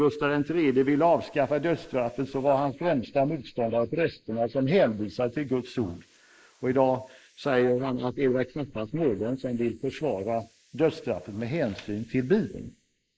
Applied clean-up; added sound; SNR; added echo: neural mask model Resemble Enhance denoiser.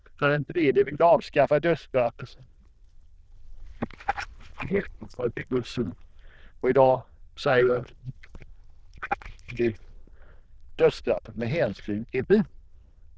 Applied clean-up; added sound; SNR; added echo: neural diffusion model UNIVERSE++.